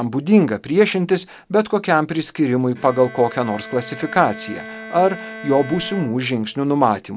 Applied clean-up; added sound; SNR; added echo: none; Bowed string instrument; 18 dB; none.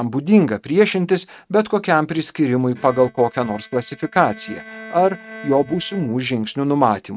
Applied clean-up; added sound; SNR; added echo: neural mask model RNNoise.